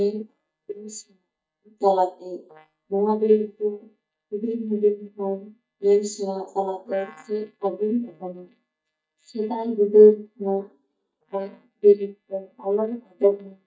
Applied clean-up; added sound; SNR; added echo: neural mask model DeepFilterNet 3.